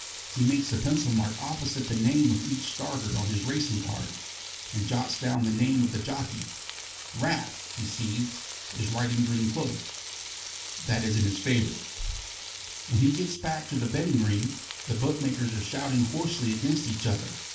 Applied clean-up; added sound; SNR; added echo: none; Frying (food); 10 dB; reverberation time 0.3 s.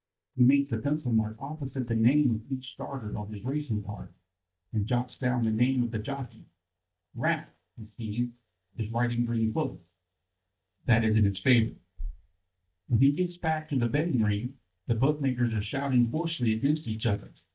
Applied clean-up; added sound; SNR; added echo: neural mask model DeepFilterNet 3.